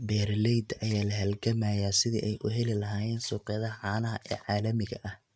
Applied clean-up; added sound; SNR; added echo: neural mask model RNNoise.